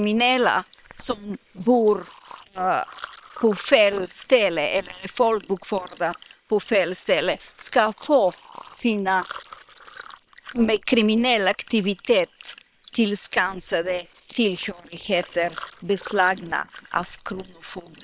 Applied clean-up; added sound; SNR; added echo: neural separator model SepFormer WHAM!.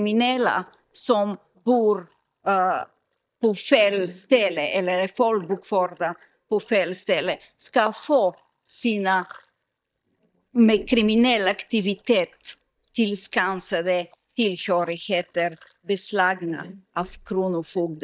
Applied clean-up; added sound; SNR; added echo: neural mask model DeepFilterNet 3.